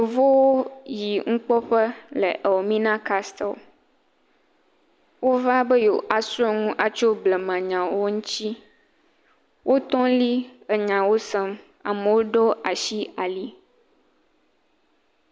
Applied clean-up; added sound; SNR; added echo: none; none; none; none.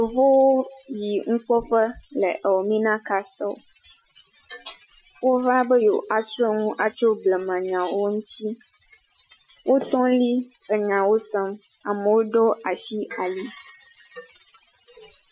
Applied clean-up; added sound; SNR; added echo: classical method Wiener filter.